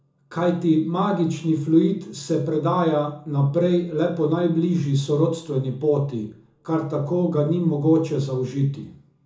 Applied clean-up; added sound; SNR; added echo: none; none; none; reverberation time 0.6 s.